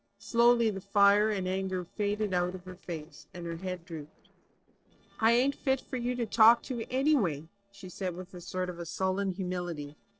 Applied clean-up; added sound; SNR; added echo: neural separator model SepFormer DNS4.